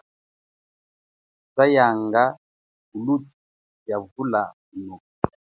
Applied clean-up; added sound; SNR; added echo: none; none; none; none.